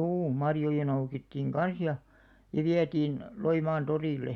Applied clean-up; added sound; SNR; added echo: none; none; none; none.